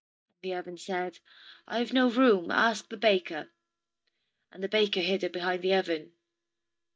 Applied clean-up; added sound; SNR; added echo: neural mask model DeepFilterNet 3.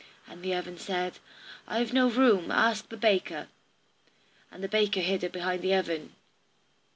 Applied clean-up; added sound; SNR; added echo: none; none; none; none.